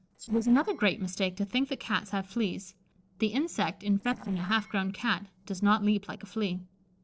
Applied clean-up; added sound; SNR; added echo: neural separator model SepFormer DNS4.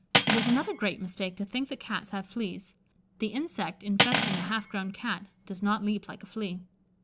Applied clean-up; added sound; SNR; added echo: none; Cutlery, silverware; -2 dB; none.